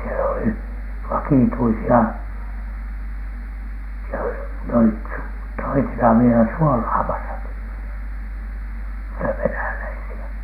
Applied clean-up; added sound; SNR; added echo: none; none; none; none.